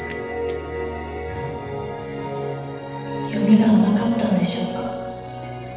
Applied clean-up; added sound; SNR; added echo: neural separator model SepFormer DNS4.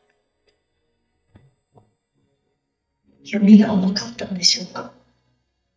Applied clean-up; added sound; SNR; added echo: neural mask model DeepFilterNet 3.